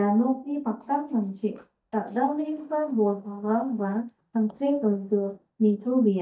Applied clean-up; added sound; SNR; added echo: neural mask model DeepFilterNet 3.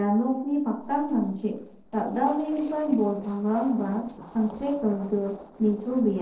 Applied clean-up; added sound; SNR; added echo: neural separator model SepFormer DNS4.